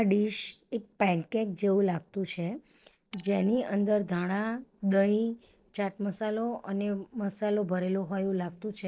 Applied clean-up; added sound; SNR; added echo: neural separator model SepFormer DNS4.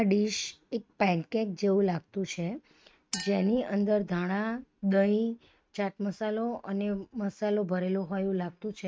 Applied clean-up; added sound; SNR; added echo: neural mask model RNNoise.